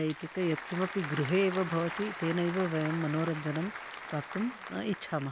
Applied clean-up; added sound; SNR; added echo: none; Applause / Crowd; 10 dB; none.